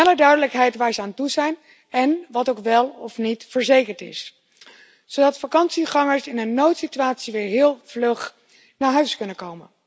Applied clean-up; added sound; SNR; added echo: none; none; none; none.